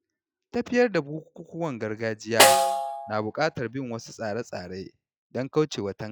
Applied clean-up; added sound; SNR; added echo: classical method log-MMSE.